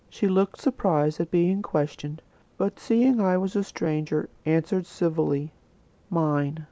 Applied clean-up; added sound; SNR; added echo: none; none; none; none.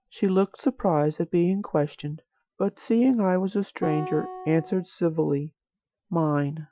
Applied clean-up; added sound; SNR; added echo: classical method Wiener filter.